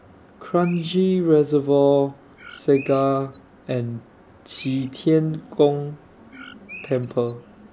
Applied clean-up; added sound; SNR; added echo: none; Bird; 19 dB; none.